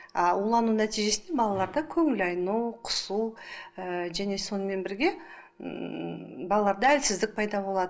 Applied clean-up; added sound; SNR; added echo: none; none; none; none.